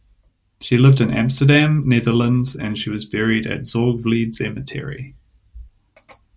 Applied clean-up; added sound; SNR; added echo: none; none; none; none.